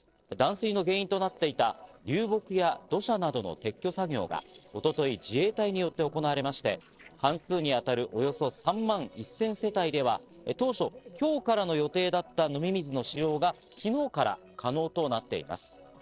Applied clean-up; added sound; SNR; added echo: neural separator model SepFormer DNS4.